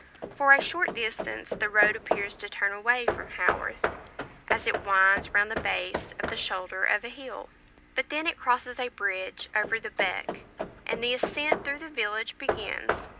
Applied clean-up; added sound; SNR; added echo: none; Hammer / Wood; 6 dB; none.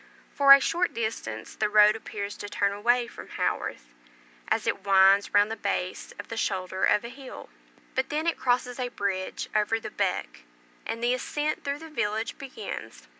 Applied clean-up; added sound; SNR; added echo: none; none; none; none.